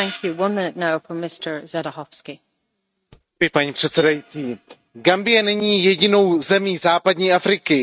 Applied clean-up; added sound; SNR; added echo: neural mask model RNNoise.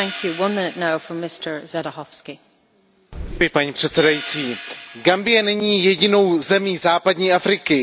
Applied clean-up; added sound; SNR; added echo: none; Hi-hat; 18 dB; none.